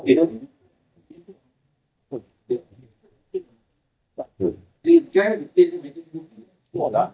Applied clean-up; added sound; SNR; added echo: neural mask model DeepFilterNet 3.